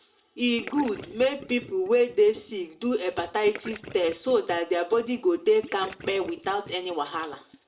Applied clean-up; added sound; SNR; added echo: none; Gurgling / Liquid; 18 dB; reverberation time 0.3 s.